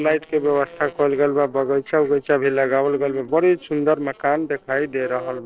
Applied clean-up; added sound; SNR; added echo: neural separator model SepFormer DNS4.